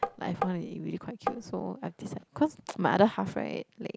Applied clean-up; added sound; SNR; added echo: none; Tap; 4 dB; none.